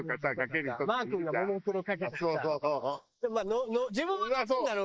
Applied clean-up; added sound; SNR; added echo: neural mask model Resemble Enhance denoiser.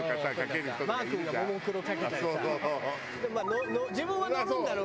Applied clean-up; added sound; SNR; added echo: none; none; none; none.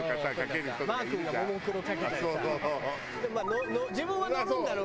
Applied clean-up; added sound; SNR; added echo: none; Dog + Thunder / Rain; 17 dB; none.